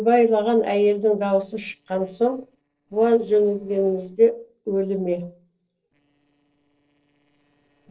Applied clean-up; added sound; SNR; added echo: neural separator model SepFormer DNS4.